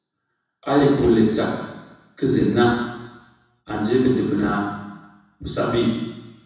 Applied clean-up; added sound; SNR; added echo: none; none; none; reverberation time 1.1 s.